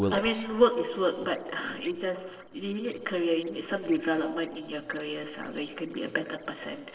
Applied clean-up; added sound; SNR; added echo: neural separator model SepFormer DNS4.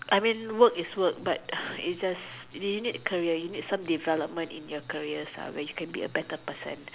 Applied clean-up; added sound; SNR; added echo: none; none; none; none.